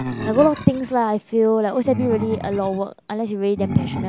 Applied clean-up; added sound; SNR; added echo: none; Animal; 10 dB; none.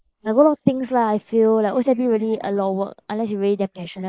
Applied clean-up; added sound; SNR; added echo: neural mask model Resemble Enhance denoiser.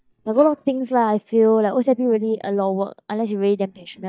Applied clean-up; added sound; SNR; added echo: neural mask model DeepFilterNet 3.